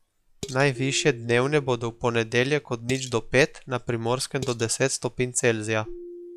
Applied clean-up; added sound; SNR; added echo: classical method log-MMSE.